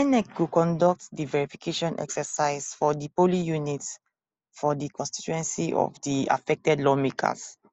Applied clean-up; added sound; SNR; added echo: none; none; none; none.